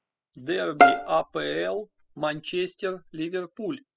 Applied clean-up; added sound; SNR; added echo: classical method spectral subtraction.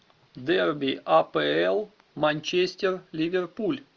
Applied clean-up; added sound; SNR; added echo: none; none; none; none.